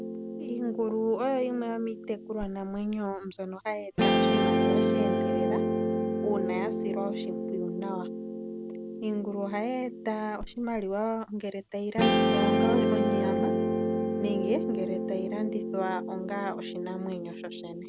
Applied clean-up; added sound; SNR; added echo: none; Guitar; -4 dB; none.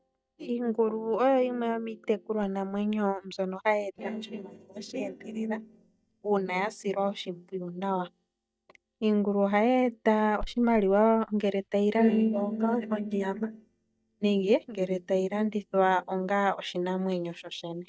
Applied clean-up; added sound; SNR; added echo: neural mask model DeepFilterNet 3.